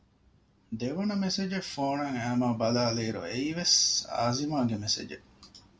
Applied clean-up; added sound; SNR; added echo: none; none; none; none.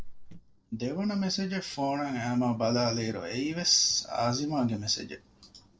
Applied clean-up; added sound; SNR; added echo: neural separator model SepFormer DNS4.